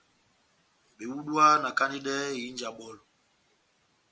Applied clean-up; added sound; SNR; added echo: none; none; none; none.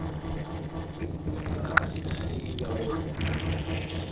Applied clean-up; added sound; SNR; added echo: neural separator model SepFormer DNS4.